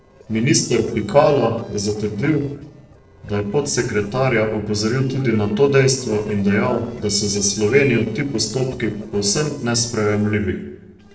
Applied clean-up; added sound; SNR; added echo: neural separator model SepFormer DNS4.